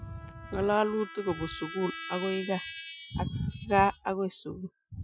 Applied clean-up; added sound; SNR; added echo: classical method Wiener filter.